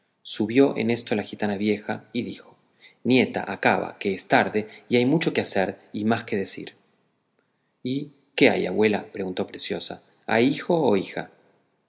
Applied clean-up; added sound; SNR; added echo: none; none; none; none.